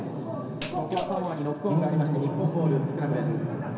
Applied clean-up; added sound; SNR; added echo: none; Shatter; 18 dB; reverberation time 0.7 s.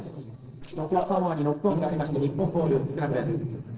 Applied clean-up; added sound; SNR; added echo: neural separator model SepFormer DNS4.